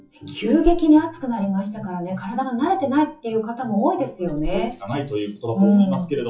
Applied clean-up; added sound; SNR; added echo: classical method WPE with log-MMSE.